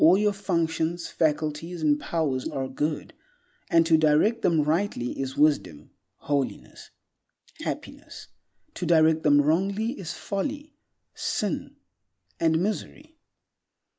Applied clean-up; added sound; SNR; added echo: neural mask model Resemble Enhance denoiser.